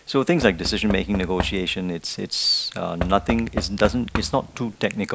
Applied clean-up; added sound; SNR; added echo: none; Knock / Wood; 9 dB; none.